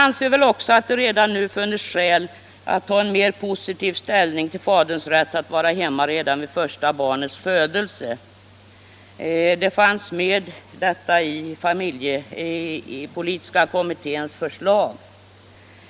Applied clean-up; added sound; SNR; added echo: none; none; none; none.